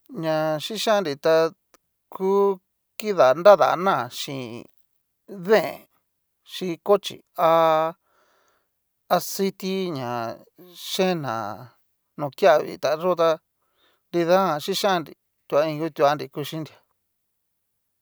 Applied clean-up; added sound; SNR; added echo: none; none; none; none.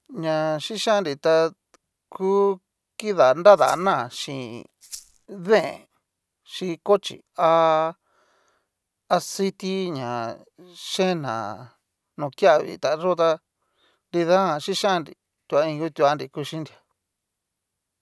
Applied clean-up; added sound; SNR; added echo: none; Rattle (instrument); 16 dB; none.